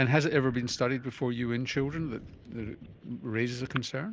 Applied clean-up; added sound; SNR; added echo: none; Thunder; 20 dB; none.